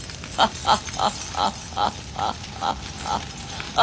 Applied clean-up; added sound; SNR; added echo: none; none; none; none.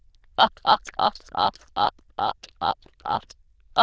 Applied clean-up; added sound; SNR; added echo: neural diffusion model UNIVERSE++.